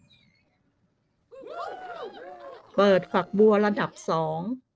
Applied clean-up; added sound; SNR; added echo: neural separator model SepFormer DNS4.